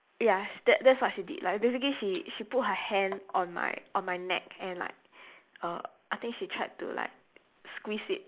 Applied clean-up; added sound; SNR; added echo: neural mask model Resemble Enhance denoiser.